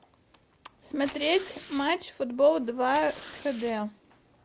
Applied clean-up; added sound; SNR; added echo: none; Tearing; 17 dB; none.